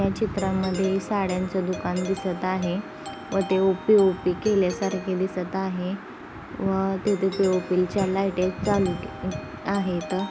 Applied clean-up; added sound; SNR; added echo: none; Doorbell; 15 dB; none.